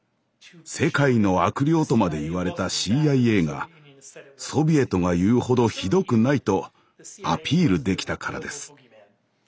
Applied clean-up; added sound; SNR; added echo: none; none; none; none.